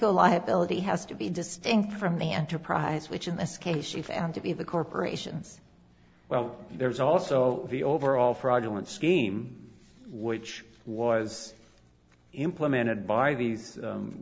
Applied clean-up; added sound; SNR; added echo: none; none; none; none.